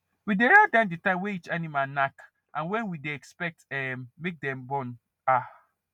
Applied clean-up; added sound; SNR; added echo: none; none; none; none.